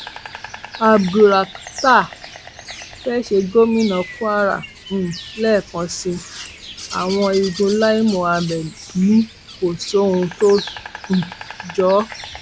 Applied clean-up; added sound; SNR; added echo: none; Insect; 16 dB; none.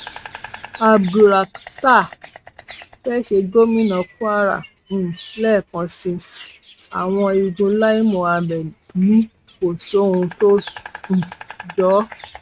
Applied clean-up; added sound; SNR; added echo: neural mask model RNNoise.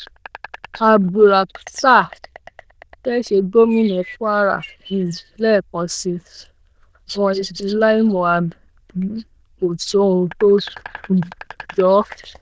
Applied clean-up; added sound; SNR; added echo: neural diffusion model UNIVERSE++.